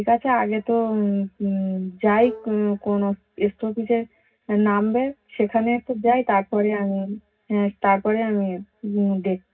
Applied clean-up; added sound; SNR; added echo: none; Bowed string instrument; 17 dB; reverberation time 0.4 s.